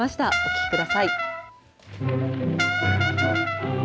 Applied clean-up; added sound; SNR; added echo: none; Brass instrument; -1 dB; none.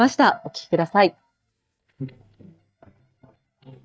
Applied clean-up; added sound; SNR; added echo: neural mask model DeepFilterNet 3.